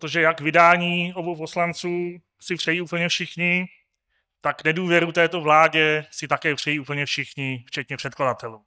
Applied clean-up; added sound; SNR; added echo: neural mask model DeepFilterNet 3.